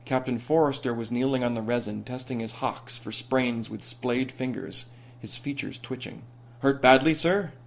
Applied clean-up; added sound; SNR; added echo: none; none; none; none.